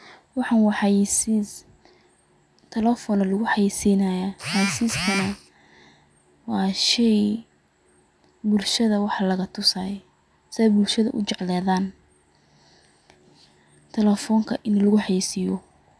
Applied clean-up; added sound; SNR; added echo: none; none; none; none.